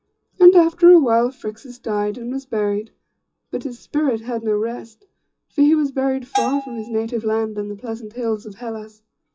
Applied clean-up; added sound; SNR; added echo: classical method WPE with log-MMSE.